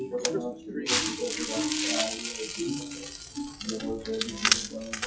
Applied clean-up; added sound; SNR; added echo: classical method WPE with log-MMSE.